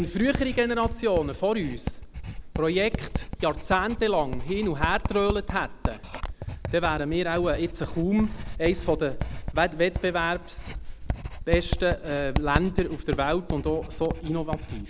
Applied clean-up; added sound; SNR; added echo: none; Writing; 5 dB; none.